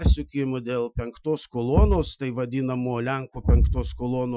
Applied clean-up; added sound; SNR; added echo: classical method Wiener filter.